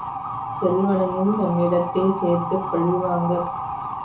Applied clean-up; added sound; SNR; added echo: none; Motor vehicle (road) / Siren; 6 dB; reverberation time 0.7 s.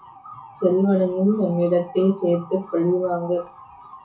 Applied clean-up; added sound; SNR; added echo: classical method WPE with log-MMSE.